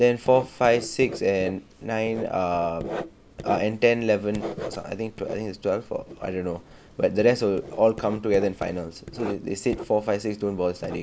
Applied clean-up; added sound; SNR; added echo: none; Writing; 14 dB; none.